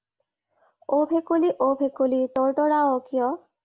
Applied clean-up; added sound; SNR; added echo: none; none; none; none.